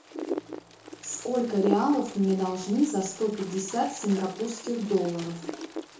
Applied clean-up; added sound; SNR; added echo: none; Wind; 10 dB; reverberation time 0.7 s.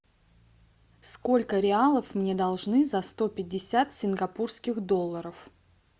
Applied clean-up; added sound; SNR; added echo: none; none; none; none.